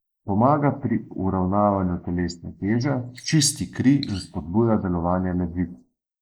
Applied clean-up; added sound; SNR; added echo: neural mask model Resemble Enhance denoiser.